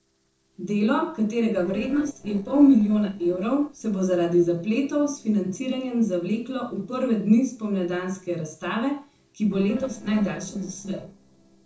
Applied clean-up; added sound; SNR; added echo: neural separator model SepFormer DNS4.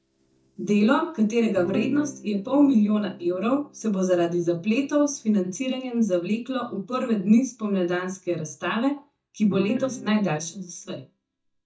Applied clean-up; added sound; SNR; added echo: neural mask model DeepFilterNet 3.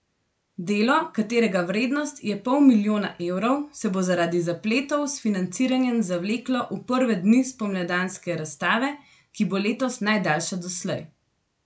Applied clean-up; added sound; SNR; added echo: none; none; none; none.